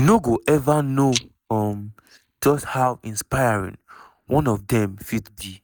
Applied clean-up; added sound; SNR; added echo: neural mask model DeepFilterNet 3.